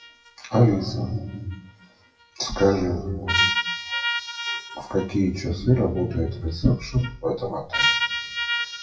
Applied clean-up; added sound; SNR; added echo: classical method WPE with log-MMSE.